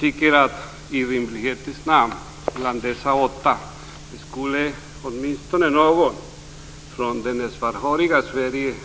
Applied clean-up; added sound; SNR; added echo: none; none; none; none.